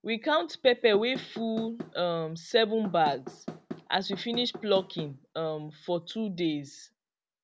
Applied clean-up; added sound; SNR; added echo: none; Knock / Wood; 13 dB; none.